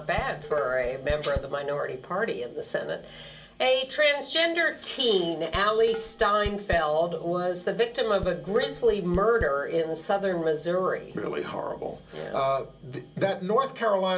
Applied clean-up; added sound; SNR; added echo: none; Dishes, pots, and pans; 11 dB; reverberation time 0.2 s.